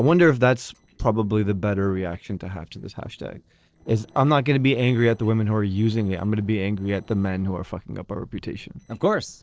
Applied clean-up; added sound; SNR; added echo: neural separator model SepFormer DNS4.